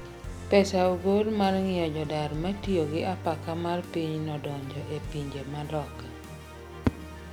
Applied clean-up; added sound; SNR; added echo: none; Musical instrument; 11 dB; none.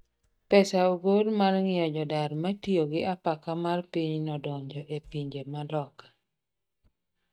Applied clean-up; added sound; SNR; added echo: neural mask model DeepFilterNet 3.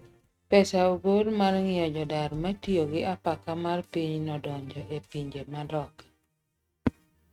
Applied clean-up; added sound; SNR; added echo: neural mask model RNNoise.